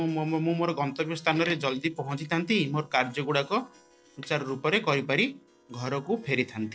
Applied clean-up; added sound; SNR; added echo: neural separator model SepFormer DNS4.